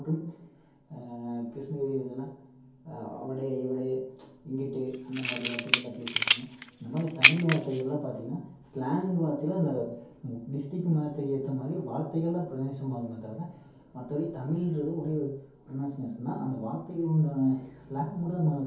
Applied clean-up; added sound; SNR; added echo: none; Camera; -4 dB; reverberation time 0.6 s.